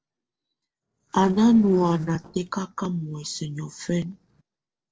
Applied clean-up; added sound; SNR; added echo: neural separator model SepFormer DNS4.